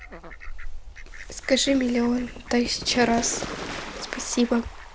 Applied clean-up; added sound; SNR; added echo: none; Fowl; 9 dB; none.